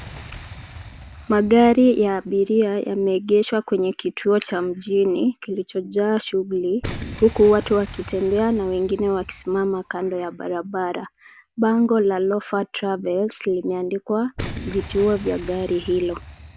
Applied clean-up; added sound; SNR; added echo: none; Boom; 17 dB; none.